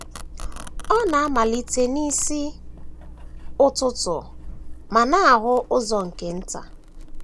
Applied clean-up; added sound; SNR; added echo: none; Domestic sounds, home sounds; 10 dB; none.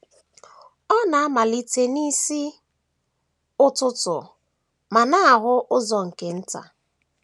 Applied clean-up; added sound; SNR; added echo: none; none; none; none.